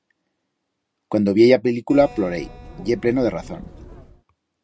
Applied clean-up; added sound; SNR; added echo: none; Keyboard (musical); 17 dB; none.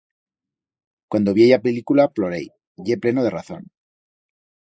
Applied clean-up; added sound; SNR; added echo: neural mask model Resemble Enhance denoiser.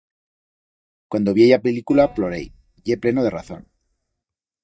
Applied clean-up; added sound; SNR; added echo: neural mask model DeepFilterNet 3.